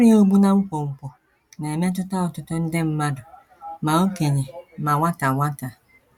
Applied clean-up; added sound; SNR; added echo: none; none; none; none.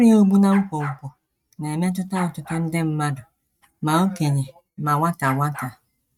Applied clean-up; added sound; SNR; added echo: neural mask model RNNoise.